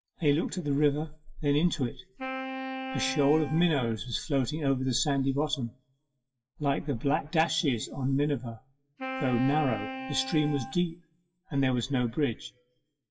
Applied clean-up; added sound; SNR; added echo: classical method WPE with log-MMSE.